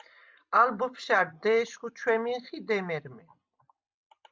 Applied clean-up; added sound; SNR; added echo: none; none; none; none.